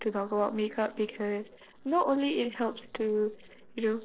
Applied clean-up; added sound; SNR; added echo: neural separator model SepFormer DNS4.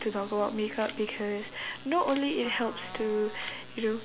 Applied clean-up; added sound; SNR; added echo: none; Trumpet + Camera; 17 dB; none.